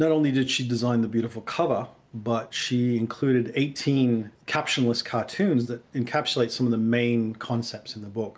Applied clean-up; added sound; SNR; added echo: none; none; none; none.